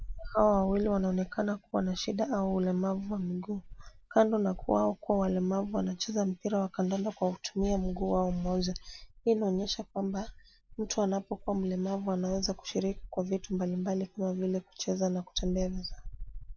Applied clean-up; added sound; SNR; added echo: none; Insect; 13 dB; none.